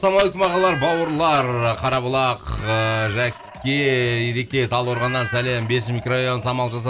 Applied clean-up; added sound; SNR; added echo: none; Meow; 14 dB; none.